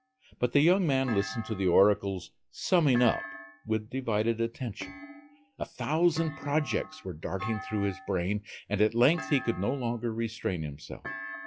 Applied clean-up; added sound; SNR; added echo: classical method log-MMSE.